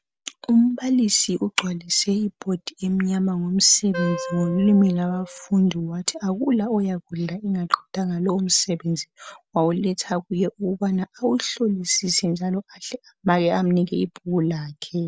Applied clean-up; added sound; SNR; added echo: none; Wind instrument, woodwind instrument; 12 dB; none.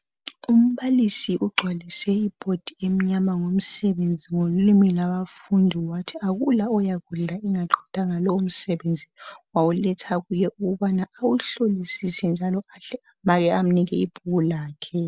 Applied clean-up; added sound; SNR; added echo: none; none; none; none.